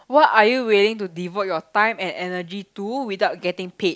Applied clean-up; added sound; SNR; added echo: none; none; none; none.